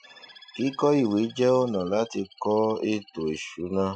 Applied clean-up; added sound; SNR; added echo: classical method Wiener filter.